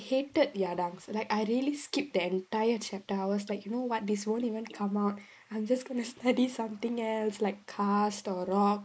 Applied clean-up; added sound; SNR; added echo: neural mask model Resemble Enhance denoiser.